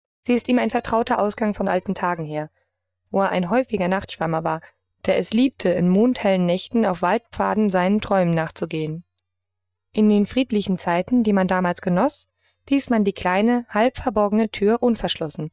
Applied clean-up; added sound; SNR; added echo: neural mask model DeepFilterNet 3.